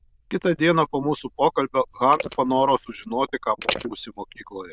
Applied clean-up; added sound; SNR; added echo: neural diffusion model UNIVERSE++.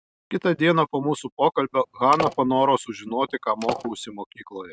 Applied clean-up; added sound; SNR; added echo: neural mask model RNNoise.